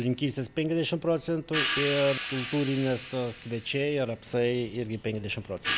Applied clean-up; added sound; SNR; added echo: none; Crash cymbal / Hi-hat; 8 dB; none.